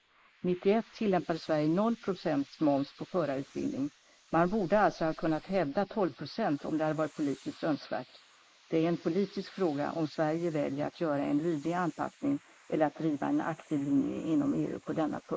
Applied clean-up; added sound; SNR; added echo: neural mask model Resemble Enhance denoiser.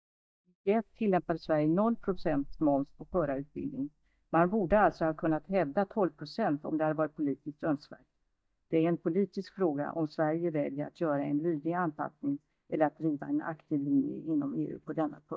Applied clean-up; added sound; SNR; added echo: neural mask model DeepFilterNet 3.